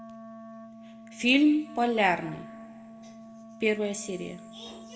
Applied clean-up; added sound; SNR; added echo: none; Wind instrument, woodwind instrument; 16 dB; reverberation time 0.9 s.